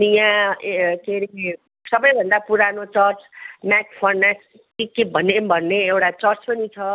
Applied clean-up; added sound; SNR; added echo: none; none; none; none.